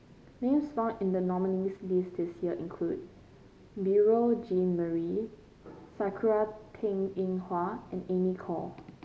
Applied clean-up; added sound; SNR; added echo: none; none; none; none.